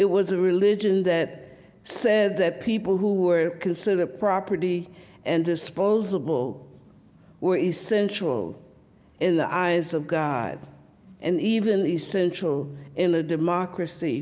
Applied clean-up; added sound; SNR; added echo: none; none; none; none.